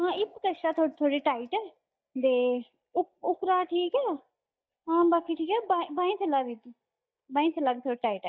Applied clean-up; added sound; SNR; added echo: neural mask model DeepFilterNet 3.